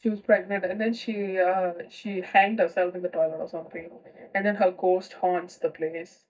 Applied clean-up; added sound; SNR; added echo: neural mask model DeepFilterNet 3.